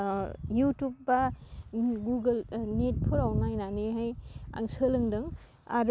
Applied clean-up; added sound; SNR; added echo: none; none; none; none.